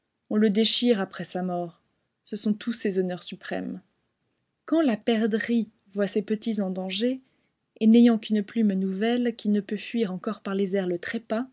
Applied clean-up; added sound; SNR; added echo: none; none; none; none.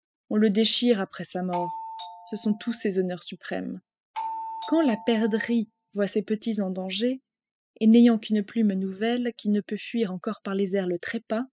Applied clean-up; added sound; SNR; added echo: classical method spectral subtraction.